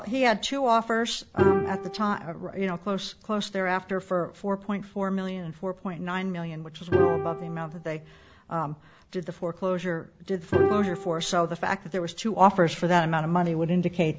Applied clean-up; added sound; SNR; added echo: none; Bowed string instrument; 3 dB; none.